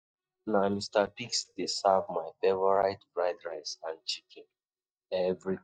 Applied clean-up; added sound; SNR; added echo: neural mask model DeepFilterNet 3.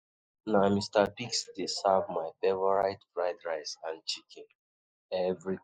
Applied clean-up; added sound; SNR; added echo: neural mask model Resemble Enhance denoiser.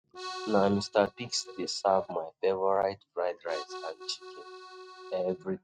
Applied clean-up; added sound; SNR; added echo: neural mask model RNNoise.